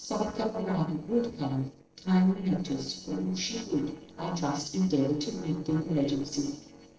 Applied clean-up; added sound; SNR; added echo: neural separator model SepFormer DNS4.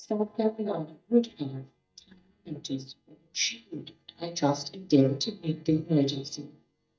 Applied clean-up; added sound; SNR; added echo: neural mask model DeepFilterNet 3.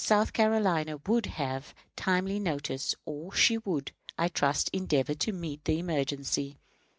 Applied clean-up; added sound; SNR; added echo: none; none; none; none.